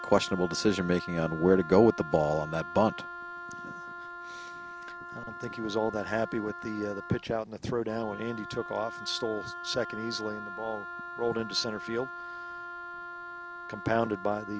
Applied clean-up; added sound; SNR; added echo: none; Wind instrument, woodwind instrument; 10 dB; none.